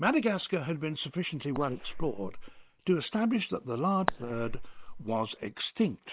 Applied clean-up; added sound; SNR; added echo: neural separator model SepFormer WHAM!.